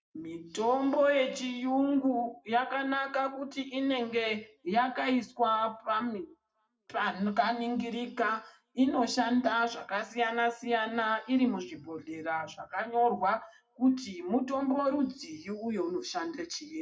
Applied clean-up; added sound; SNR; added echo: none; none; none; reverberation time 0.2 s.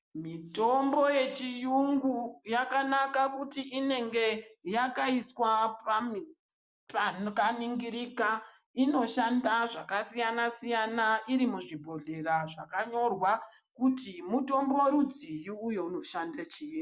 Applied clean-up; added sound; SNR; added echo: none; none; none; none.